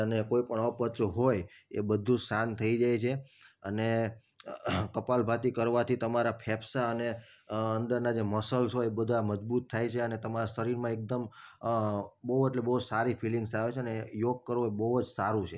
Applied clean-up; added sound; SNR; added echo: none; none; none; none.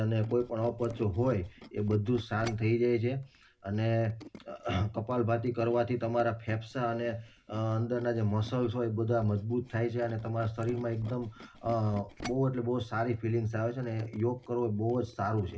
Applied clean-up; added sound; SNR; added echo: none; Tools; 20 dB; reverberation time 0.4 s.